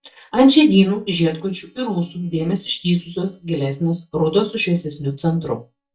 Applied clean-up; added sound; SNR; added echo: neural mask model DeepFilterNet 3.